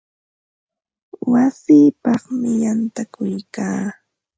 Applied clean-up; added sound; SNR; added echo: none; none; none; none.